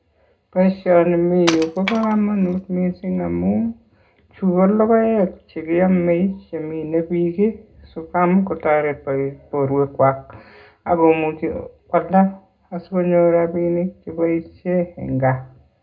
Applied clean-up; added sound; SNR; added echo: none; Wood; 10 dB; reverberation time 0.2 s.